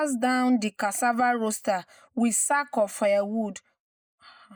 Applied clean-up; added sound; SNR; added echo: neural mask model Resemble Enhance denoiser.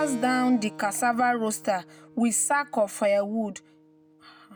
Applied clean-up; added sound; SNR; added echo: none; Keyboard (musical); 18 dB; none.